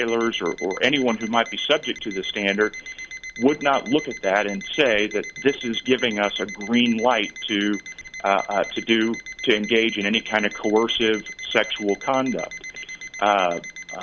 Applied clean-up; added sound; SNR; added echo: none; Alarm; 14 dB; none.